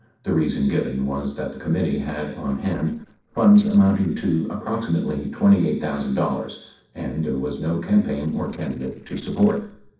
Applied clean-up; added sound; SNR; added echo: neural separator model SepFormer DNS4.